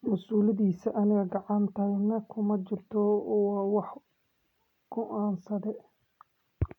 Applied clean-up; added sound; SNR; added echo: none; none; none; none.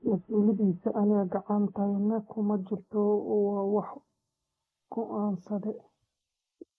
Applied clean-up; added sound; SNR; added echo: neural mask model Resemble Enhance denoiser.